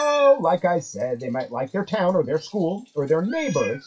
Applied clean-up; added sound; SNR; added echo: classical method WPE with log-MMSE.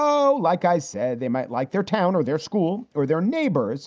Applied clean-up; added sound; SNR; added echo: none; none; none; none.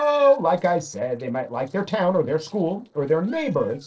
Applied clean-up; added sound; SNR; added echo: neural separator model SepFormer DNS4.